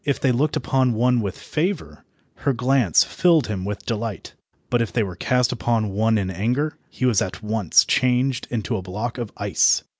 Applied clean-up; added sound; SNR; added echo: none; none; none; none.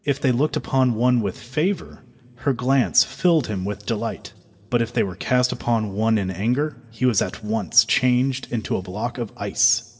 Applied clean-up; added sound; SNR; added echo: none; none; none; reverberation time 1.2 s.